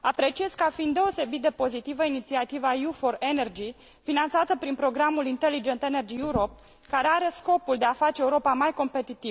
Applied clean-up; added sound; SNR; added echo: none; none; none; none.